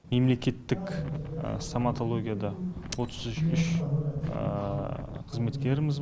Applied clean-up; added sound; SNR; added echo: none; Shatter + Wind; 13 dB; none.